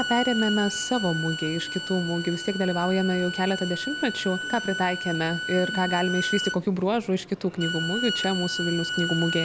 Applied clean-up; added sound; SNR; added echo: none; Bowed string instrument; 5 dB; none.